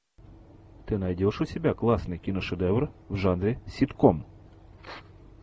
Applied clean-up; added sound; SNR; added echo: none; none; none; none.